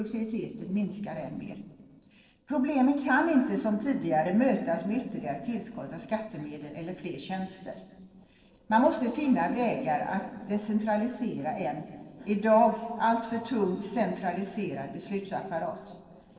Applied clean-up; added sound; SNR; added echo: neural separator model SepFormer DNS4.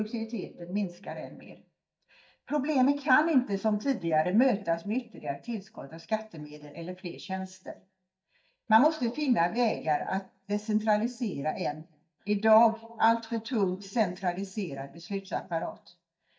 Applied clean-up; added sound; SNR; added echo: neural mask model DeepFilterNet 3.